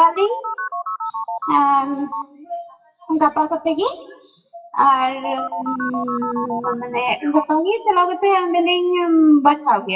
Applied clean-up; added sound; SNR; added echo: classical method WPE with log-MMSE.